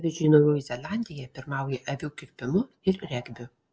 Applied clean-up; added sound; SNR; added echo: none; none; none; none.